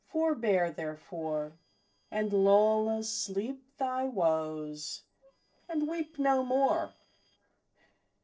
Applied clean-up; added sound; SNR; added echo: neural separator model SepFormer DNS4.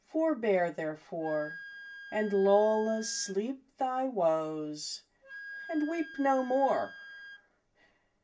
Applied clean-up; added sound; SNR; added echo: none; Wind instrument, woodwind instrument; 18 dB; reverberation time 0.2 s.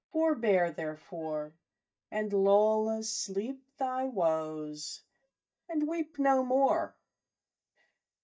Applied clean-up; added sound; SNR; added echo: neural mask model DeepFilterNet 3.